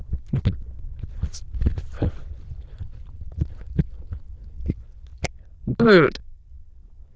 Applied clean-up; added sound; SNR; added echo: neural diffusion model UNIVERSE++.